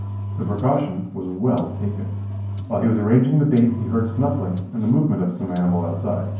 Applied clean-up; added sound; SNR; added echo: none; Engine; 9 dB; reverberation time 0.9 s.